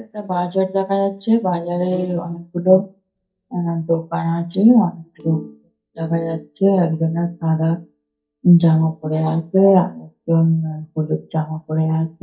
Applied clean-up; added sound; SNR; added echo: neural mask model DeepFilterNet 3.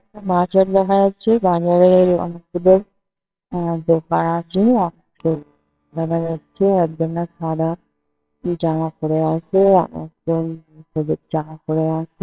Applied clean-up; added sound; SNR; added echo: neural separator model SepFormer WHAMR!.